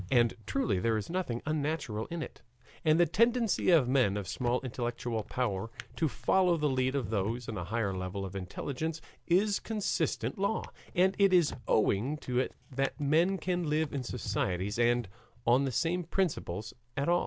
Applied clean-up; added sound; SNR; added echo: none; Drawer open or close; 18 dB; none.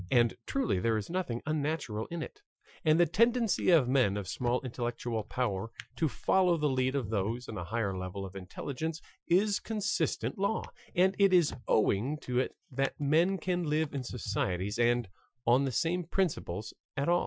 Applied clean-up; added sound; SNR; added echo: classical method Wiener filter.